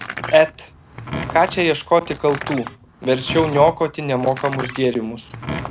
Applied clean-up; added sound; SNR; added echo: none; Door; 11 dB; none.